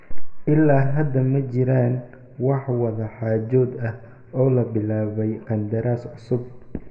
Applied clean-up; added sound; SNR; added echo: none; none; none; reverberation time 1.0 s.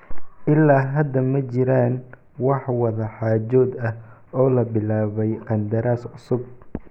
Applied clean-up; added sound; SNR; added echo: none; none; none; none.